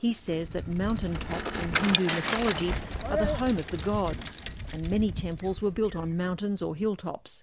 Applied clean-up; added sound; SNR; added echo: none; Bicycle; 3 dB; none.